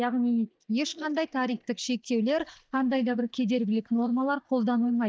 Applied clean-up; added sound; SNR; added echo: neural mask model DeepFilterNet 3.